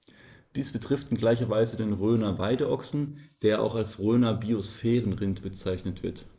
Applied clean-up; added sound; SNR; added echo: neural mask model Resemble Enhance denoiser.